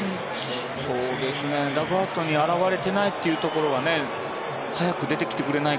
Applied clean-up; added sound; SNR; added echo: none; none; none; none.